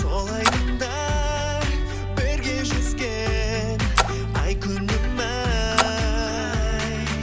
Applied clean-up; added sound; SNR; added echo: none; Splash, splatter; 7 dB; none.